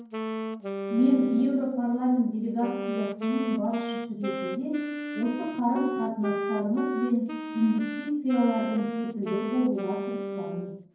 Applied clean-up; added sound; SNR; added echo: none; Wind instrument, woodwind instrument; 6 dB; reverberation time 0.9 s.